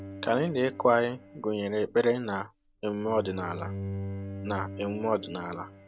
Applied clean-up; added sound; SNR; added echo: none; Bowed string instrument; 11 dB; none.